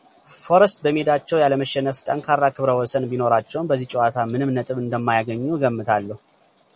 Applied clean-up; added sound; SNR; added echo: none; none; none; none.